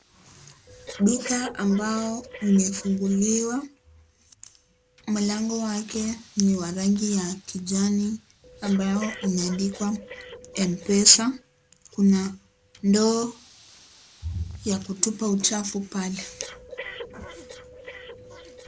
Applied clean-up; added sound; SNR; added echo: none; Breathing; 19 dB; none.